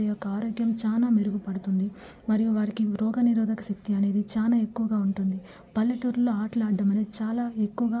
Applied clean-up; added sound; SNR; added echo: none; none; none; none.